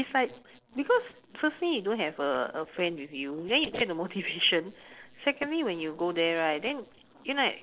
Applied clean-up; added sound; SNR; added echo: neural separator model SepFormer DNS4.